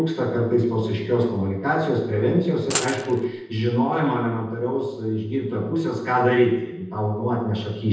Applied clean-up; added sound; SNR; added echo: none; Coin (dropping); 7 dB; reverberation time 0.9 s.